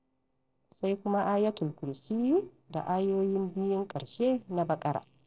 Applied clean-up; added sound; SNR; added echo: neural separator model SepFormer DNS4.